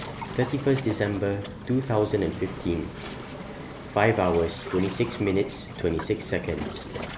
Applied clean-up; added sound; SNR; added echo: none; Waves, surf; 12 dB; none.